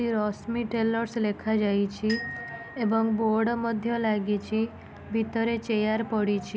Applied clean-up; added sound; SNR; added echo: none; Glockenspiel; 17 dB; none.